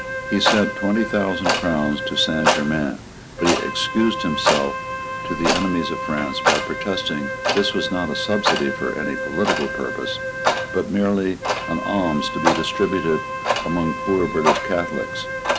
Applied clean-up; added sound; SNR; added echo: none; Clock + Wind instrument, woodwind instrument; 1 dB; none.